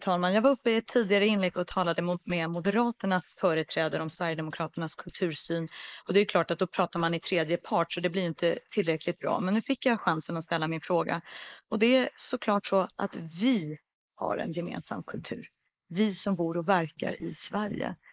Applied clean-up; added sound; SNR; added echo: neural mask model Resemble Enhance denoiser.